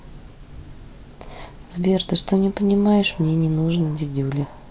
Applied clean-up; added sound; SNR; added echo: none; none; none; none.